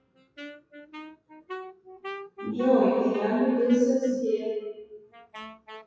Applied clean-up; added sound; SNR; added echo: classical method WPE with log-MMSE.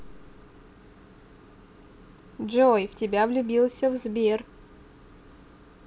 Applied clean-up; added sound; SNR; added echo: none; none; none; none.